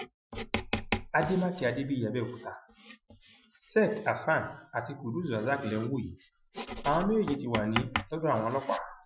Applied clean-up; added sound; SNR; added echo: classical method Wiener filter.